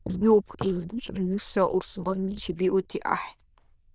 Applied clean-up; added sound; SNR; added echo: neural diffusion model UNIVERSE++.